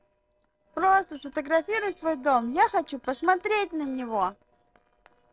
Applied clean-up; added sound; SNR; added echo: neural separator model SepFormer DNS4.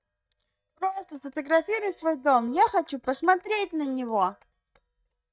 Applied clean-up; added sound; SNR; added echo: neural mask model DeepFilterNet 3.